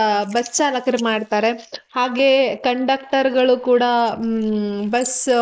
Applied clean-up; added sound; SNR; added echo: neural mask model Resemble Enhance denoiser.